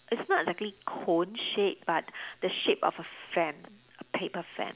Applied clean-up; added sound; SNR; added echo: none; none; none; none.